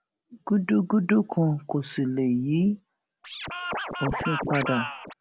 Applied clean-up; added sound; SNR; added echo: none; Scratching (performance technique); 5 dB; none.